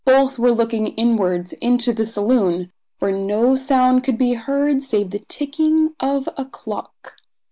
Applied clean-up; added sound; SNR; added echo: none; none; none; none.